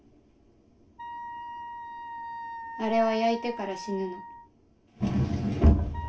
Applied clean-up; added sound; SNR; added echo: none; Wind instrument, woodwind instrument; 12 dB; reverberation time 0.2 s.